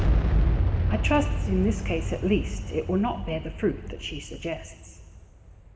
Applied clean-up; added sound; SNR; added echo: none; Boom; -3 dB; reverberation time 1.5 s.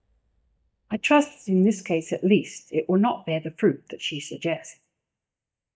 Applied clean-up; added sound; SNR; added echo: neural mask model DeepFilterNet 3.